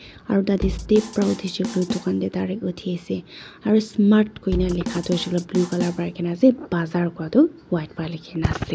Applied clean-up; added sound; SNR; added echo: none; Drum kit; 9 dB; none.